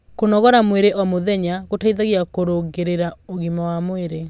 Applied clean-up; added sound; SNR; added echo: none; none; none; none.